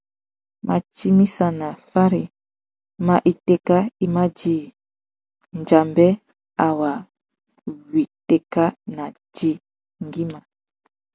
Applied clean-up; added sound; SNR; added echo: none; none; none; none.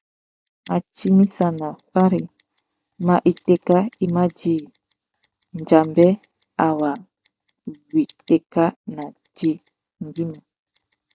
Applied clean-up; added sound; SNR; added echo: neural mask model DeepFilterNet 3.